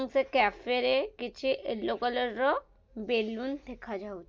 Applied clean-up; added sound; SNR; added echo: none; none; none; none.